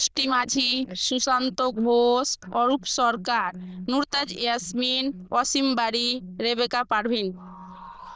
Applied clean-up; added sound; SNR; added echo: neural diffusion model UNIVERSE++.